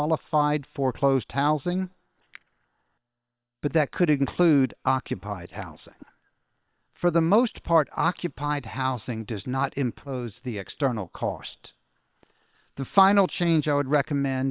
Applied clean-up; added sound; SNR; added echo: neural separator model SepFormer WHAM!.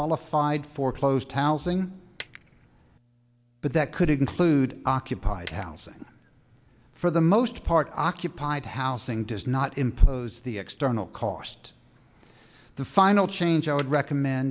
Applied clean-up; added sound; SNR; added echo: none; Coin (dropping); 19 dB; none.